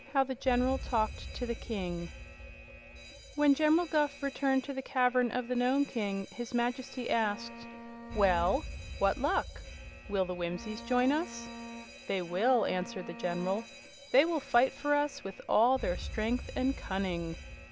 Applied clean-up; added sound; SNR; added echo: none; Bowed string instrument + Alarm; 12 dB; none.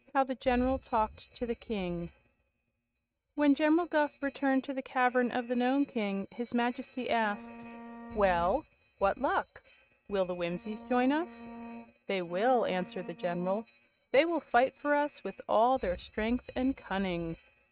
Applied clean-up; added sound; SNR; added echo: neural mask model RNNoise.